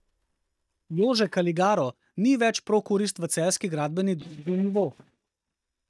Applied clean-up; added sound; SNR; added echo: neural mask model DeepFilterNet 3.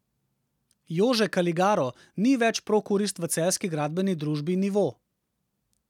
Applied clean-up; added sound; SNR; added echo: none; none; none; none.